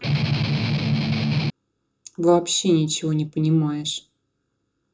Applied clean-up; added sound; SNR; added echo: none; Strum; -3 dB; reverberation time 0.2 s.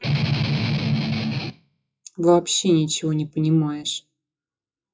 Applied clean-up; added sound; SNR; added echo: classical method WPE with log-MMSE.